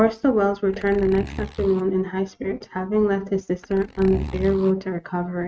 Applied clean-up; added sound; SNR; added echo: neural mask model RNNoise.